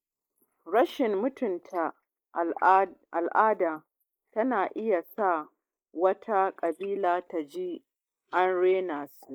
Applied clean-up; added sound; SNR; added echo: neural mask model Resemble Enhance denoiser.